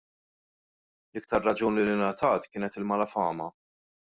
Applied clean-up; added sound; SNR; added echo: none; none; none; none.